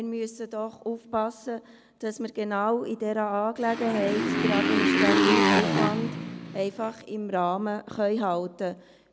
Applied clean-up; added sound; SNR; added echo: none; Motorcycle; -4 dB; none.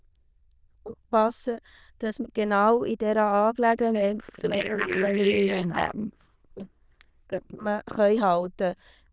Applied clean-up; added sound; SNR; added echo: neural diffusion model UNIVERSE++.